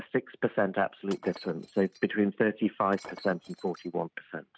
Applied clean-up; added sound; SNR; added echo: neural mask model RNNoise.